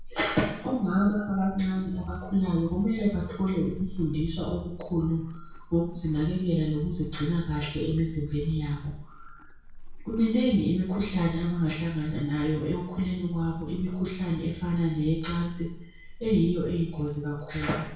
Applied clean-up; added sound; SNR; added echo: none; Livestock, farm animals, working animals; 15 dB; reverberation time 0.6 s.